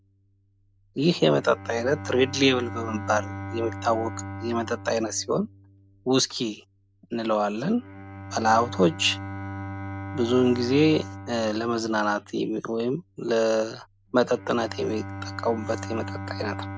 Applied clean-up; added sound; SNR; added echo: none; Bowed string instrument; 12 dB; none.